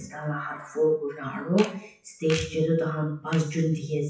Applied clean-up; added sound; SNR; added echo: classical method WPE with log-MMSE.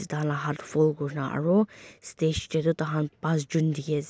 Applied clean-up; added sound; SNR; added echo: none; none; none; none.